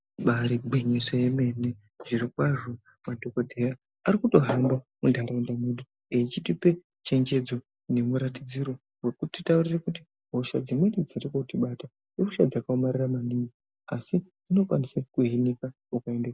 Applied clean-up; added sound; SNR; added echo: none; none; none; none.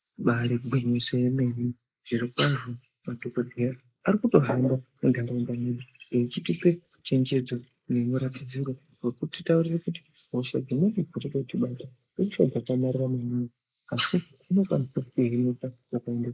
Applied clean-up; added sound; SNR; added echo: neural mask model Resemble Enhance denoiser.